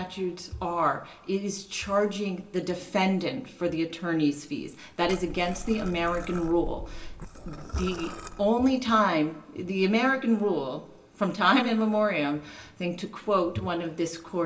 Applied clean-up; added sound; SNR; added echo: none; Liquid; 10 dB; reverberation time 0.4 s.